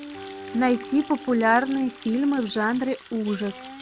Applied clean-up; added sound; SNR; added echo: none; Guitar + Water tap, faucet; 15 dB; none.